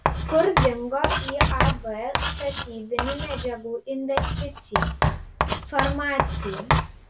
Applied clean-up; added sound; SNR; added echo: none; Writing; -3 dB; none.